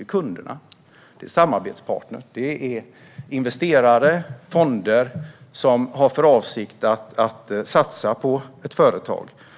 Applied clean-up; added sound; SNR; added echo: none; none; none; none.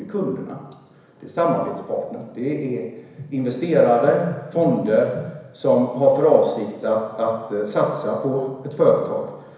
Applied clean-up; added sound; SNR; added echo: none; none; none; reverberation time 1.0 s.